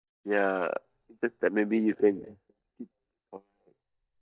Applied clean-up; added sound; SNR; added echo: neural mask model DeepFilterNet 3.